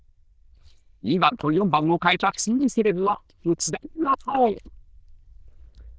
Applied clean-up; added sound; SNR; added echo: neural diffusion model UNIVERSE++.